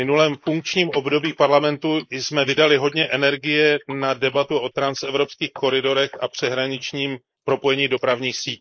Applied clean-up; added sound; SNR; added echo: neural mask model Resemble Enhance denoiser.